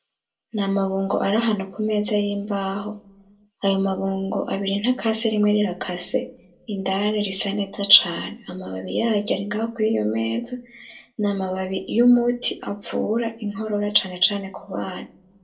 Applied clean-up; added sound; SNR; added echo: none; none; none; reverberation time 0.2 s.